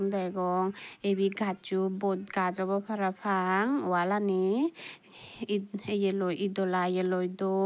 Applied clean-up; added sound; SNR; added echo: none; none; none; none.